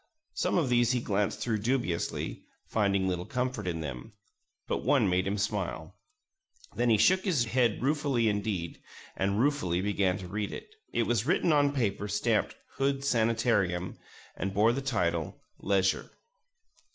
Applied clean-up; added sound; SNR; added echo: none; none; none; none.